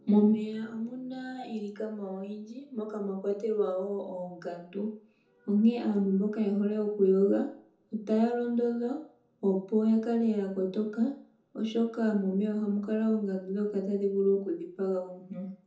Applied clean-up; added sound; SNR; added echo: none; none; none; reverberation time 0.5 s.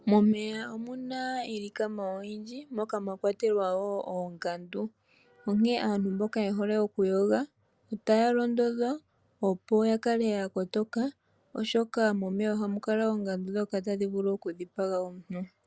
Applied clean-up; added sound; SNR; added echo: none; none; none; none.